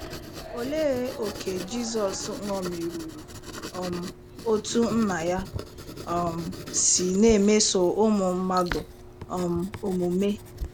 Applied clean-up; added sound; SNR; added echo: none; Writing; 12 dB; none.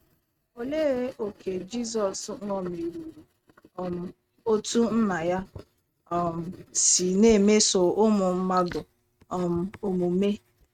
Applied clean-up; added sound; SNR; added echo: neural mask model RNNoise.